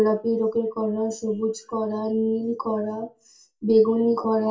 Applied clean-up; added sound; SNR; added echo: none; none; none; reverberation time 0.2 s.